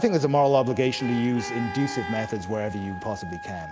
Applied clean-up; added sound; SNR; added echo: none; Wind instrument, woodwind instrument + Traffic noise, roadway noise / Vehicle horn, car horn, honking; 12 dB; none.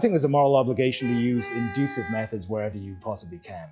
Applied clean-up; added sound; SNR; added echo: classical method log-MMSE.